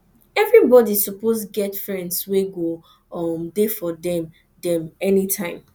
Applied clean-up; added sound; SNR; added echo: none; none; none; none.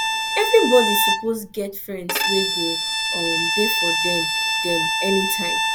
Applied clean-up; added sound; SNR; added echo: none; Bowed string instrument; -2 dB; none.